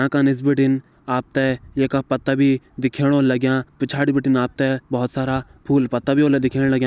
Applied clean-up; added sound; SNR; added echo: none; none; none; none.